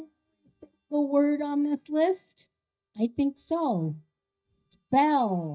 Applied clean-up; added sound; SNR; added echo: neural mask model DeepFilterNet 3.